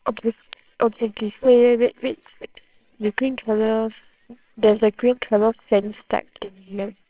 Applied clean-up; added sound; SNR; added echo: neural separator model SepFormer WHAMR!.